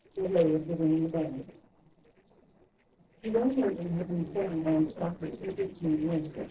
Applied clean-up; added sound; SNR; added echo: neural separator model SepFormer DNS4.